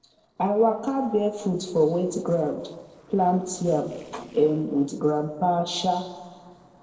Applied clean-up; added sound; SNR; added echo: neural separator model SepFormer DNS4.